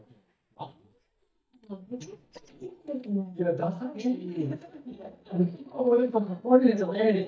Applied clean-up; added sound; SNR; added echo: neural mask model DeepFilterNet 3.